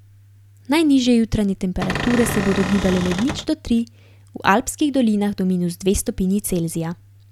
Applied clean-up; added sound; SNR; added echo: none; Cupboard open or close / Door; 5 dB; none.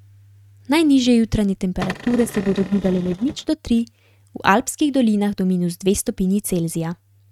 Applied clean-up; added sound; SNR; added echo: neural mask model RNNoise.